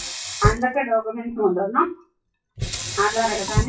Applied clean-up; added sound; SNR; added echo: classical method WPE with log-MMSE.